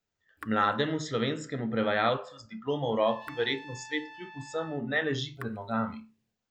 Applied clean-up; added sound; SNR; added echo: none; Trumpet + Raindrop / Drip; 19 dB; none.